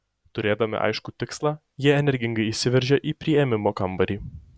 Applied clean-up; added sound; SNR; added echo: none; none; none; none.